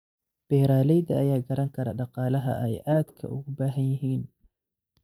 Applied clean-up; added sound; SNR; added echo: neural mask model DeepFilterNet 3.